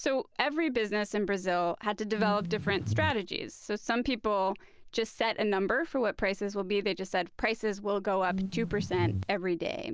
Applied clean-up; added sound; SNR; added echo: none; Bass guitar; 3 dB; none.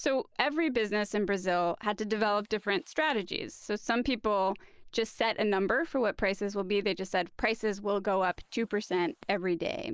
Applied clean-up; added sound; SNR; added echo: neural mask model Resemble Enhance denoiser.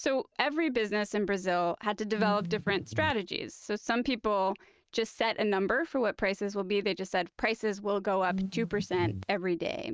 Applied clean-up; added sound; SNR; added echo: neural mask model RNNoise.